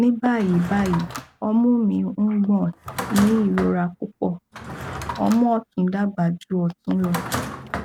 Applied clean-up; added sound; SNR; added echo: none; Drawer open or close; 12 dB; none.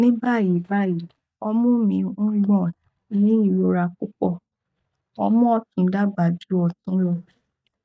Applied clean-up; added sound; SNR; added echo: neural mask model DeepFilterNet 3.